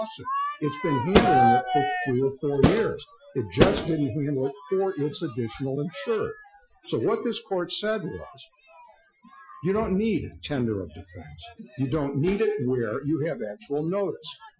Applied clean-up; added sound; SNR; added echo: classical method Wiener filter.